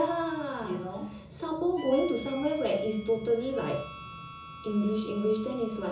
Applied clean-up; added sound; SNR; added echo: none; Harmonica; 17 dB; reverberation time 0.7 s.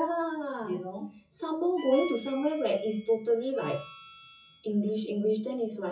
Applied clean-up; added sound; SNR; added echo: classical method WPE with log-MMSE.